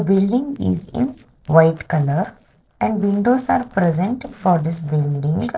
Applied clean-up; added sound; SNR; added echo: neural separator model SepFormer DNS4.